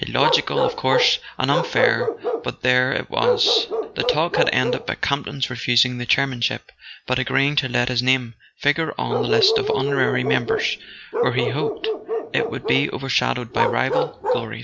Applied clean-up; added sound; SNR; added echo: none; Bark; 3 dB; none.